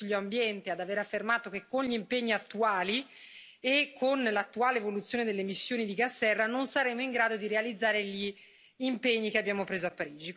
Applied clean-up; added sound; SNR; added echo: none; none; none; none.